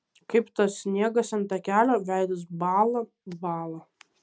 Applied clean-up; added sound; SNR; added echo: none; none; none; none.